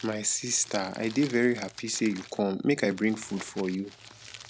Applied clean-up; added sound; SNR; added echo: none; Crumpling, crinkling; 19 dB; none.